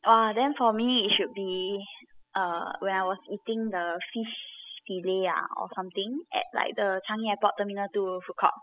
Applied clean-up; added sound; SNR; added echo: classical method spectral subtraction.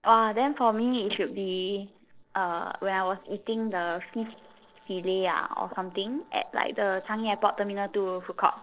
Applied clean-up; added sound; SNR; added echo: neural separator model SepFormer DNS4.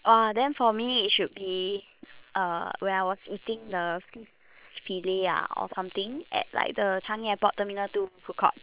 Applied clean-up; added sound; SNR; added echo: neural separator model SepFormer WHAM!.